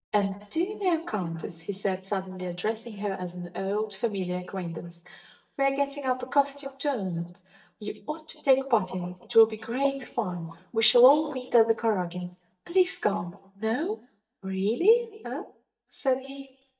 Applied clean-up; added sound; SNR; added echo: neural mask model DeepFilterNet 3.